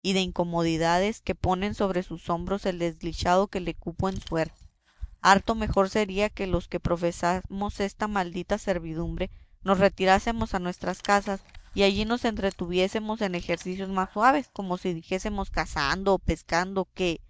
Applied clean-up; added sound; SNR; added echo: neural mask model DeepFilterNet 3.